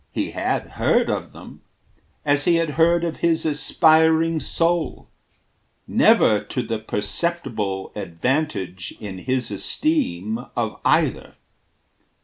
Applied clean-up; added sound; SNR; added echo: none; none; none; none.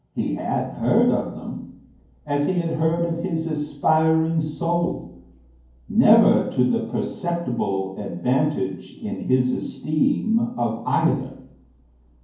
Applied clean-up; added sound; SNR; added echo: none; none; none; reverberation time 0.9 s.